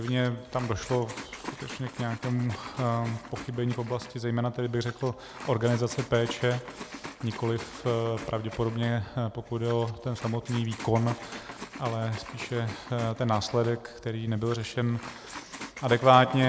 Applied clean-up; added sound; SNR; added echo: none; Liquid; 14 dB; none.